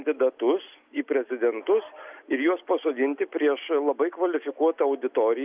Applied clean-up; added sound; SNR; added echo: none; none; none; none.